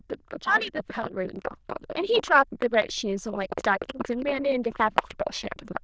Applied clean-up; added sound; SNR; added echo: neural diffusion model UNIVERSE++.